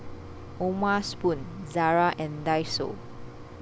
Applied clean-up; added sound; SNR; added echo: none; Mechanisms; 12 dB; none.